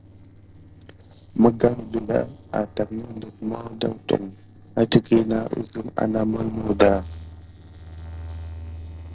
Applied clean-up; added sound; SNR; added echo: neural separator model SepFormer DNS4.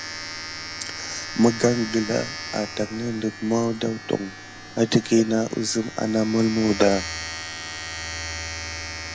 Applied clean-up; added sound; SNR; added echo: none; Domestic sounds, home sounds; 10 dB; none.